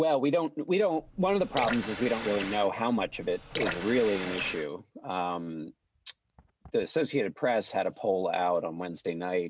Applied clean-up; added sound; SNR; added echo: none; Water tap, faucet / Water; 8 dB; none.